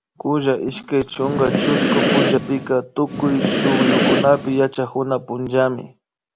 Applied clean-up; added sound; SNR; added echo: none; Breathing; -1 dB; none.